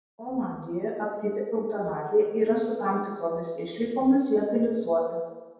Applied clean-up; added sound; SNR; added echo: none; none; none; reverberation time 1.0 s.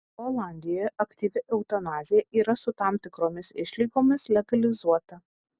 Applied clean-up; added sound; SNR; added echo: none; none; none; none.